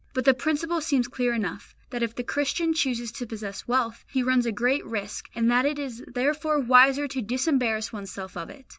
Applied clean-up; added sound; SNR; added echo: none; none; none; none.